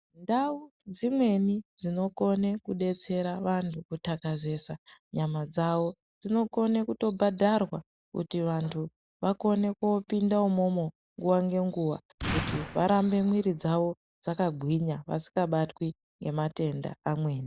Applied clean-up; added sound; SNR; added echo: neural mask model DeepFilterNet 3.